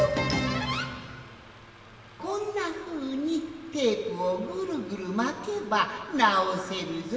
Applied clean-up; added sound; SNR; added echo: none; Mechanical fan; 20 dB; reverberation time 1.9 s.